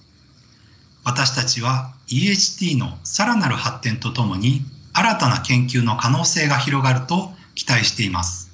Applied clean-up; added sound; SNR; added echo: none; none; none; none.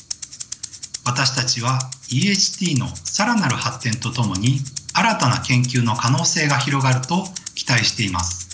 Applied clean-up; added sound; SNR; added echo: none; Rattle (instrument); 13 dB; none.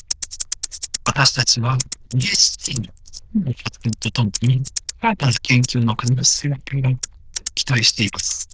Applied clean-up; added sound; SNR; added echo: neural diffusion model UNIVERSE++.